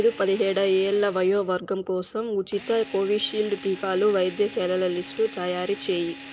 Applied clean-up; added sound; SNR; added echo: none; Drill; 15 dB; none.